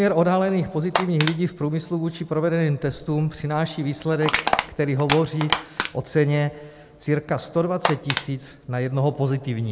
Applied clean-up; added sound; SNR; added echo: none; Crushing; 8 dB; none.